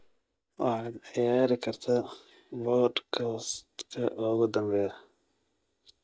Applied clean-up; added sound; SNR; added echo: neural mask model DeepFilterNet 3.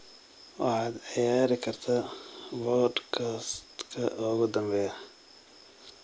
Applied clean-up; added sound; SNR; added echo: none; none; none; none.